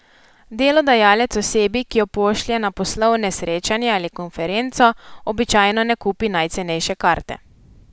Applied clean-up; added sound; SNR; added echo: none; none; none; none.